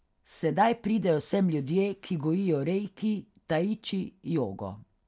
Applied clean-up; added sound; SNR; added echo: none; none; none; none.